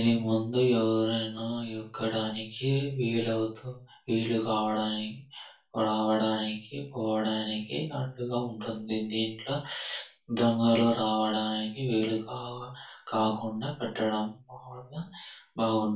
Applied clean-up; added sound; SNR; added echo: none; none; none; reverberation time 0.3 s.